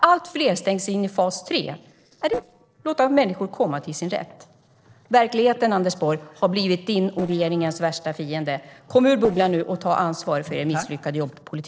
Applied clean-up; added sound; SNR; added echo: neural separator model SepFormer DNS4.